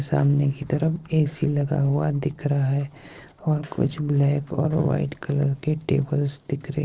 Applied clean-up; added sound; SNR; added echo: neural separator model SepFormer DNS4.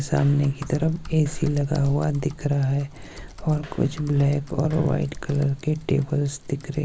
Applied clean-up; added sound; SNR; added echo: none; Typing + Walk, footsteps; 14 dB; none.